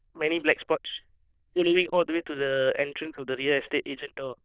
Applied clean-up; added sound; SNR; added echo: neural diffusion model UNIVERSE++.